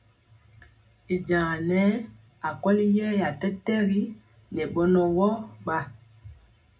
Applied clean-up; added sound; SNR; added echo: none; none; none; reverberation time 0.2 s.